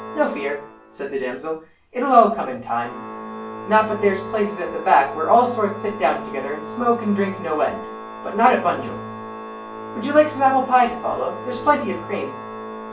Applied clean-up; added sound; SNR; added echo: none; Organ; 12 dB; reverberation time 0.3 s.